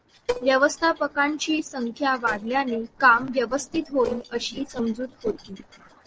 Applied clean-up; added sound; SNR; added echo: neural separator model SepFormer DNS4.